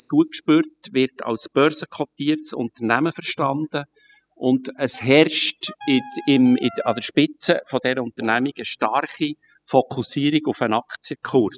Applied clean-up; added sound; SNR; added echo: classical method spectral subtraction.